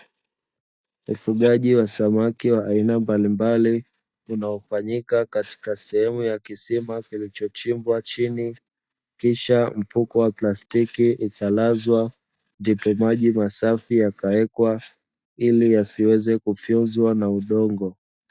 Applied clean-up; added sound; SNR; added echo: neural mask model DeepFilterNet 3.